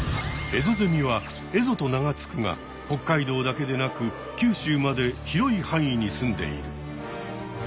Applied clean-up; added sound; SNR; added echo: none; none; none; none.